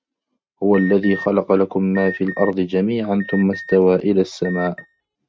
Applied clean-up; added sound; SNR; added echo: neural mask model RNNoise.